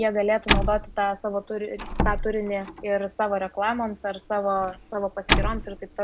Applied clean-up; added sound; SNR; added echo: none; Slam; 2 dB; none.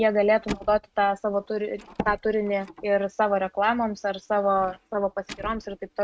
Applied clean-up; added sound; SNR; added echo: neural mask model RNNoise.